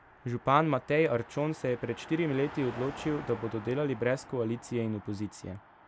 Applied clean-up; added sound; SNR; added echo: none; Car passing by; 17 dB; none.